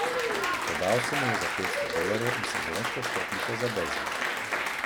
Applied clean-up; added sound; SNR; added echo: none; Applause; -4 dB; none.